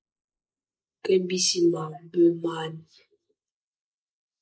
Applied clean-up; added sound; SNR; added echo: neural mask model Resemble Enhance denoiser.